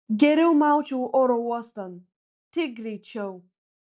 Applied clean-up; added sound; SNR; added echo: none; none; none; none.